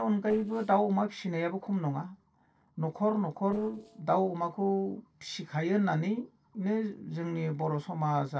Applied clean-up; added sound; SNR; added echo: neural separator model SepFormer DNS4.